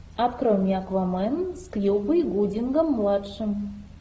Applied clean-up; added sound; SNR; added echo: none; none; none; none.